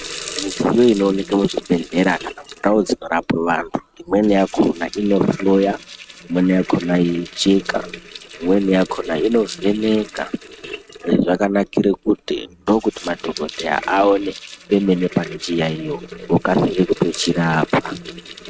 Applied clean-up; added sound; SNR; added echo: neural mask model RNNoise.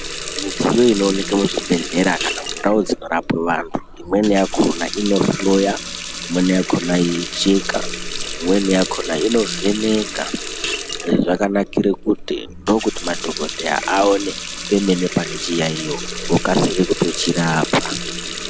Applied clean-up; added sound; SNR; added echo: none; Water tap, faucet; 8 dB; none.